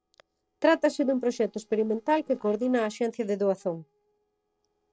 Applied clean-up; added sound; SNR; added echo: neural separator model SepFormer DNS4.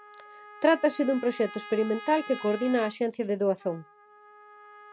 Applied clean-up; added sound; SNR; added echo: none; Trumpet; 17 dB; none.